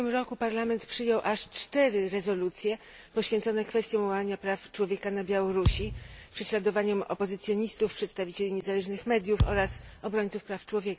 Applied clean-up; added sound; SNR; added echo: none; Thump, thud; 2 dB; none.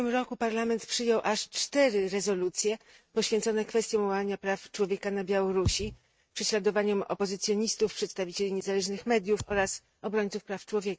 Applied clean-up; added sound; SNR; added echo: neural mask model RNNoise.